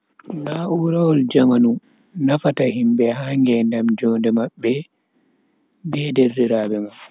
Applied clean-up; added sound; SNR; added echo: none; none; none; none.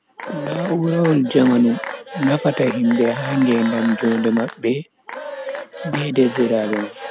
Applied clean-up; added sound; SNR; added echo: none; Applause / Cheering / Clapping; 11 dB; none.